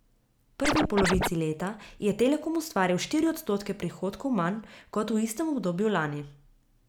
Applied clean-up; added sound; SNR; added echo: none; Scratching (performance technique); -2 dB; none.